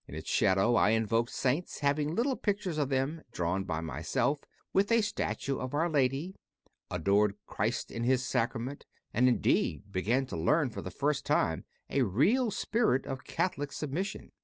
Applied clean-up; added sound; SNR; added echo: none; none; none; none.